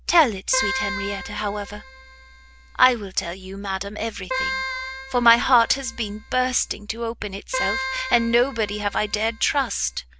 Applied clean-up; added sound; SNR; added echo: none; Keyboard (musical); 8 dB; none.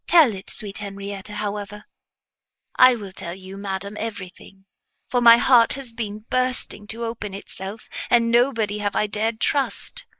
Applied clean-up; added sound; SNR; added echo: neural mask model Resemble Enhance denoiser.